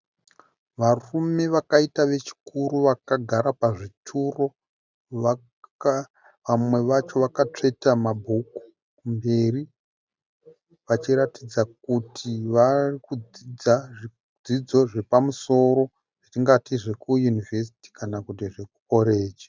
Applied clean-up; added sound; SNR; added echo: none; none; none; none.